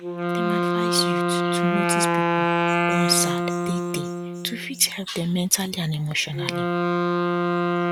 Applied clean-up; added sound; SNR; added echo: none; Wind instrument, woodwind instrument; -4 dB; none.